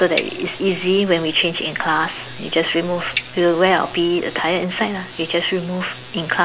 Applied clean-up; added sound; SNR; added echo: none; Bicycle bell; 16 dB; none.